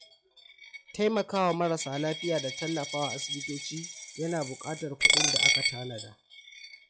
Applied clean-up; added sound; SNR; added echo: classical method log-MMSE.